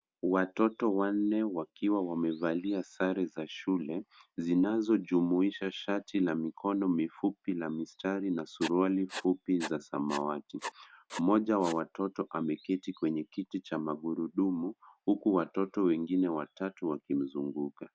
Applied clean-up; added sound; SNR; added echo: none; Writing; 13 dB; none.